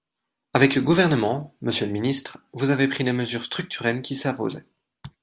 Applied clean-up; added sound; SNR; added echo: none; none; none; none.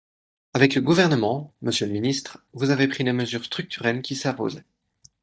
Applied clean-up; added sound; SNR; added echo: neural mask model DeepFilterNet 3.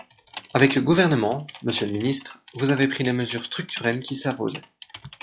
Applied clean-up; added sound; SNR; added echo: classical method log-MMSE.